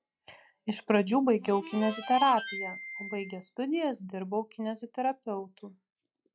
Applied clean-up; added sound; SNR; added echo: classical method log-MMSE.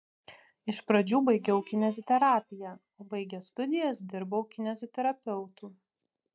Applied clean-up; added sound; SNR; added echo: neural mask model DeepFilterNet 3.